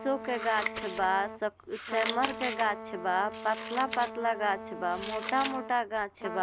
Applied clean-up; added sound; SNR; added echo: none; Trumpet + Scissors; 7 dB; none.